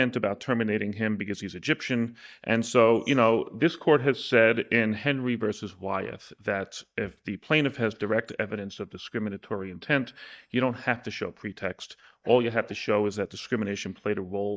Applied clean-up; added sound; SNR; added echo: neural mask model DeepFilterNet 3.